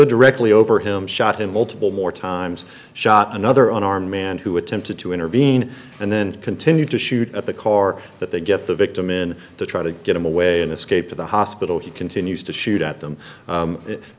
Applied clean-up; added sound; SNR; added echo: none; none; none; none.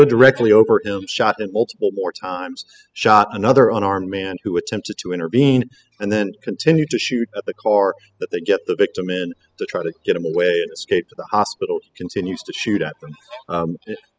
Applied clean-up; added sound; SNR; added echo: classical method spectral subtraction.